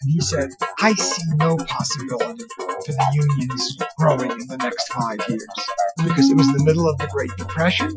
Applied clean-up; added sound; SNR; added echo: classical method Wiener filter.